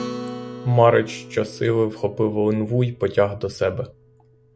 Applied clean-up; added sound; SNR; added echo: none; Acoustic guitar; 15 dB; none.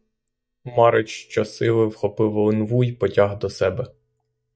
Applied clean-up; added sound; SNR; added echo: neural mask model DeepFilterNet 3.